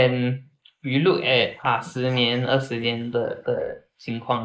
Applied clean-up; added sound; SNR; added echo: neural mask model Resemble Enhance denoiser.